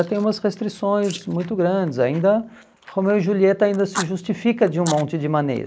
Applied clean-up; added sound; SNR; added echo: neural mask model Resemble Enhance denoiser.